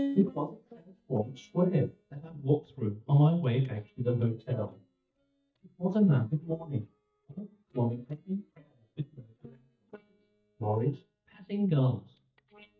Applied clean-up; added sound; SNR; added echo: neural mask model DeepFilterNet 3.